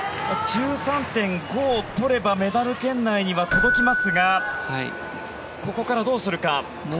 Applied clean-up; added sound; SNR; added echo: none; Keyboard (musical); 6 dB; none.